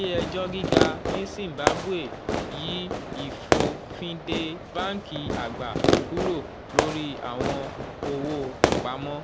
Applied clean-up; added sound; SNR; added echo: none; Fireworks; -4 dB; none.